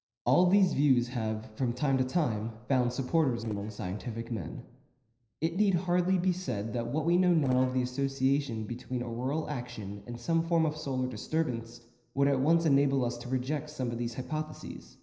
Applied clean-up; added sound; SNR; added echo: neural separator model SepFormer DNS4.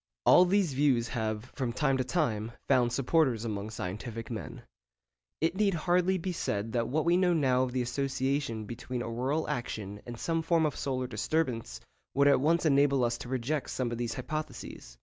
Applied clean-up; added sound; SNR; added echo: none; none; none; none.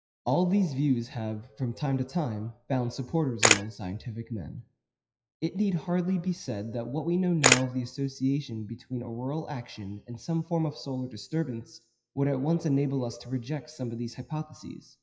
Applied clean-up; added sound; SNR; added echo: classical method WPE with log-MMSE.